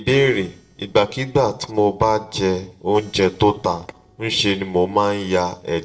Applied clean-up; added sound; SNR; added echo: neural separator model SepFormer DNS4.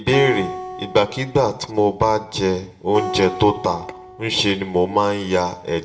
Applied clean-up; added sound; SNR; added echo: none; Acoustic guitar; 12 dB; reverberation time 0.5 s.